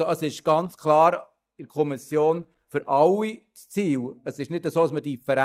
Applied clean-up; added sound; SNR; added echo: neural mask model DeepFilterNet 3.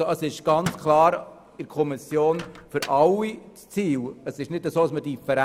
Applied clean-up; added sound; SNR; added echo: none; Microwave oven; 18 dB; none.